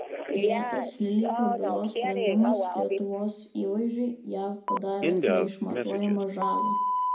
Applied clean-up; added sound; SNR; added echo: none; Telephone; 0 dB; reverberation time 0.4 s.